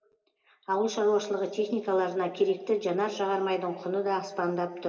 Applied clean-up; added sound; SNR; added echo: none; none; none; reverberation time 3.0 s.